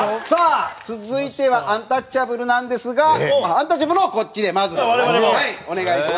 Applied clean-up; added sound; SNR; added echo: none; none; none; none.